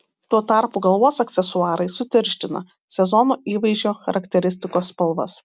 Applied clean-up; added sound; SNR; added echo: none; none; none; none.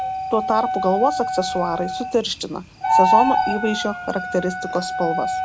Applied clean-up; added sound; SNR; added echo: none; Wind instrument, woodwind instrument + Bird; 0 dB; none.